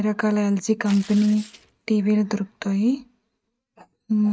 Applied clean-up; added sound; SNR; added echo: neural mask model RNNoise.